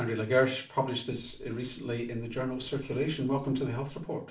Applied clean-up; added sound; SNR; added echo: none; Walk, footsteps; 19 dB; reverberation time 0.4 s.